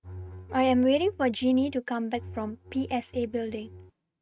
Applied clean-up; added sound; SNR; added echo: neural mask model RNNoise.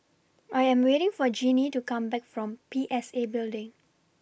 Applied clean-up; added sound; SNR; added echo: none; none; none; none.